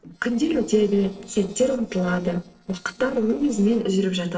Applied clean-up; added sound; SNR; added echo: neural separator model SepFormer DNS4.